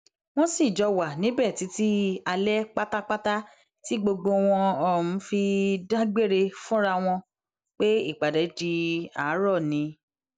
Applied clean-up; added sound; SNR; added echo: none; none; none; none.